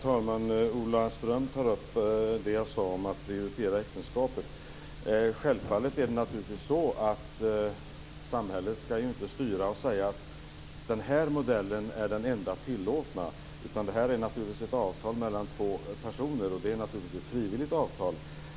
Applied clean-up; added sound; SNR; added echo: none; none; none; none.